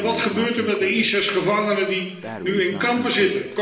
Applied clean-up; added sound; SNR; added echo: none; Breathing; 13 dB; reverberation time 1.0 s.